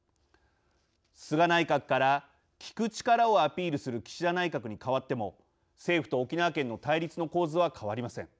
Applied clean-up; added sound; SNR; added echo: none; none; none; none.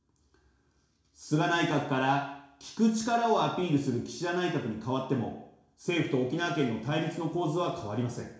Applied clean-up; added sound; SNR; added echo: none; none; none; reverberation time 0.7 s.